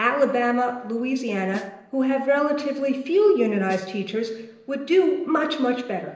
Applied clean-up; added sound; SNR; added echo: neural separator model SepFormer DNS4.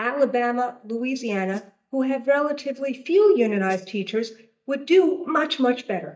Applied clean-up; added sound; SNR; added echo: neural mask model DeepFilterNet 3.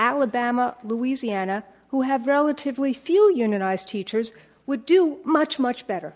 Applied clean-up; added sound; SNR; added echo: none; none; none; none.